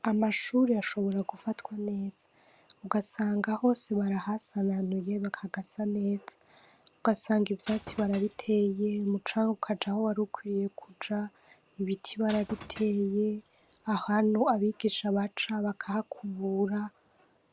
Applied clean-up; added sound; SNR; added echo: none; Shatter / Crushing; 17 dB; none.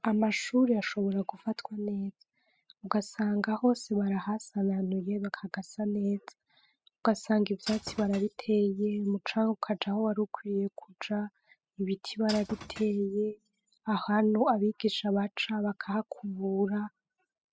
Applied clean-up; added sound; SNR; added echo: classical method spectral subtraction.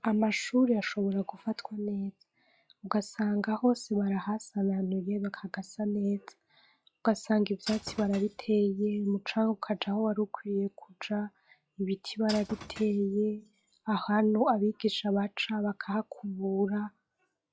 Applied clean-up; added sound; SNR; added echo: classical method log-MMSE.